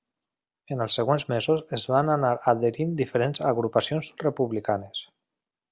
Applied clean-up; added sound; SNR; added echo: none; none; none; none.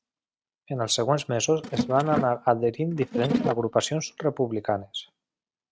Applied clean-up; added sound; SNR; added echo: neural mask model RNNoise.